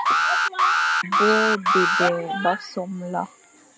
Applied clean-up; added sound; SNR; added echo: none; Alarm; -3 dB; none.